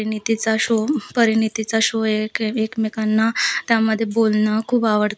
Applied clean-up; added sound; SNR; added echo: none; none; none; none.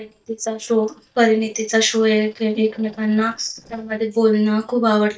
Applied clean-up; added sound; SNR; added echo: neural mask model DeepFilterNet 3.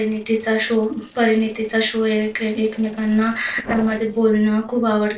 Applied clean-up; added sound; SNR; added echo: neural separator model SepFormer DNS4.